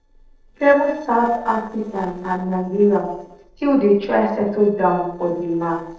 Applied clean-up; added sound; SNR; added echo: neural separator model SepFormer DNS4.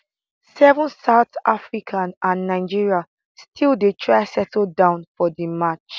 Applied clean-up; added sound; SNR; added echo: none; none; none; none.